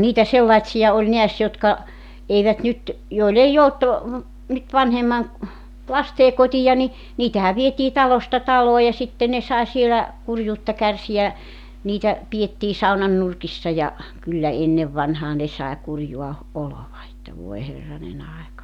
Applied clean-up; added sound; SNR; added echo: none; none; none; none.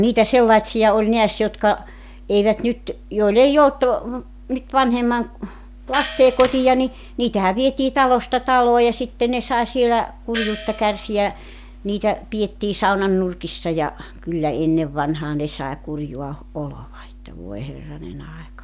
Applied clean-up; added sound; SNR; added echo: none; Door + Gong; 11 dB; none.